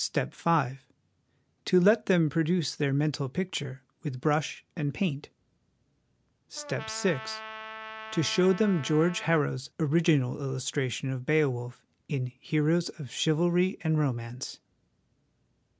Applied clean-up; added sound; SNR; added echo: none; Trumpet; 14 dB; none.